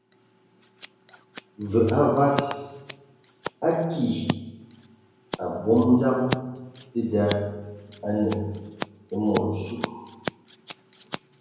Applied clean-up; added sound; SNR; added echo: none; Scissors; 11 dB; reverberation time 1.0 s.